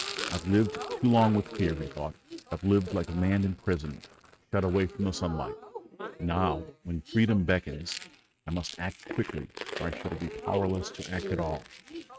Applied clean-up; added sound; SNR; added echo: neural mask model RNNoise.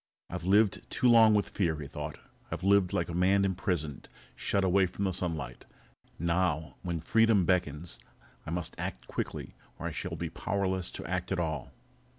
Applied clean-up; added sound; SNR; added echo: none; none; none; none.